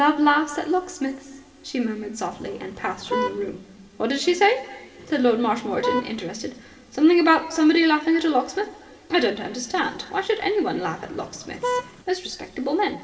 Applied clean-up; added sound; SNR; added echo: none; Vehicle horn, car horn, honking; 7 dB; reverberation time 2.8 s.